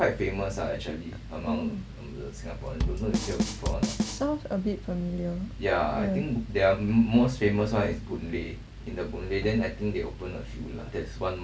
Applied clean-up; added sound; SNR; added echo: none; Drum kit; 2 dB; none.